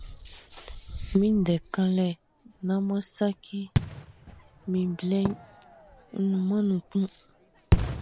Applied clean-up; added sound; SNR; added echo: none; Fireworks; 5 dB; none.